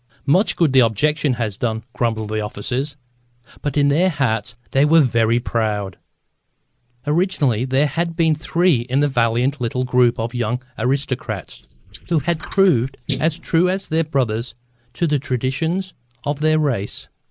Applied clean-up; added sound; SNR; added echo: neural mask model Resemble Enhance denoiser.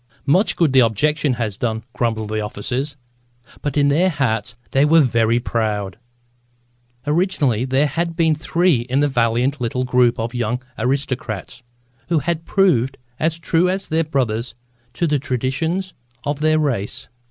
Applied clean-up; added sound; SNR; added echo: none; none; none; none.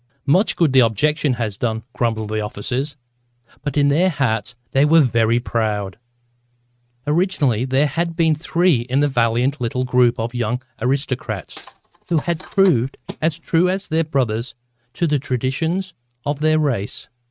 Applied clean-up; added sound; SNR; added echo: neural mask model RNNoise.